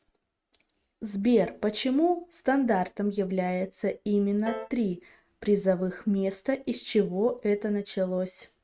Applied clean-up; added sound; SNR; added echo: neural mask model RNNoise.